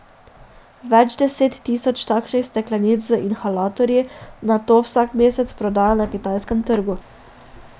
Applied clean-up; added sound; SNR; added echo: none; none; none; none.